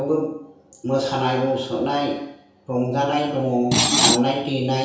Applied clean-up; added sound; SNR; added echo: none; Screech; -4 dB; reverberation time 0.7 s.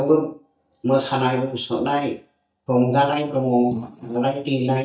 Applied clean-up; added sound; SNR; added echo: neural mask model DeepFilterNet 3.